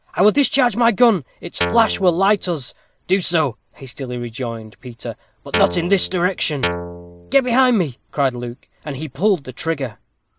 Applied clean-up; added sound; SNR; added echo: none; Guitar; 7 dB; none.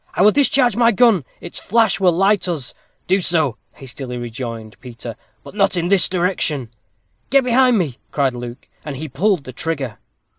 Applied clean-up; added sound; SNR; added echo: none; none; none; none.